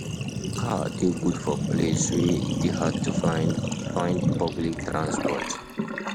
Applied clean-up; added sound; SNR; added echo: none; Sink (filling or washing); -1 dB; none.